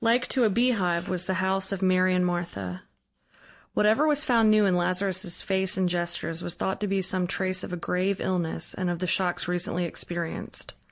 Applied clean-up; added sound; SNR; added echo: none; none; none; none.